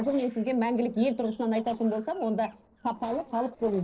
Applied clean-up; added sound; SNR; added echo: neural separator model SepFormer DNS4.